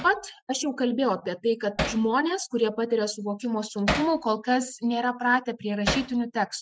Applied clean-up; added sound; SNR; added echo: classical method Wiener filter.